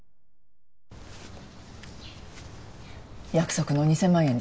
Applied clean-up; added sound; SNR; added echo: none; none; none; none.